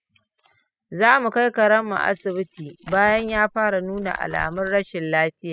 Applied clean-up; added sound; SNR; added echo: classical method spectral subtraction.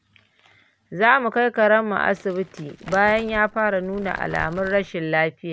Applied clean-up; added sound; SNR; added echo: none; Crumpling, crinkling; 19 dB; none.